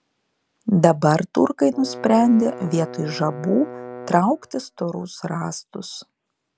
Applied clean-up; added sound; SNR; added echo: none; Bowed string instrument; 15 dB; none.